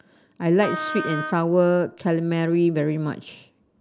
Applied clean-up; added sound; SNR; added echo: none; Wind instrument, woodwind instrument; 8 dB; none.